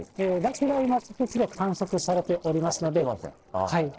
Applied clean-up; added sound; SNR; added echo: neural separator model SepFormer DNS4.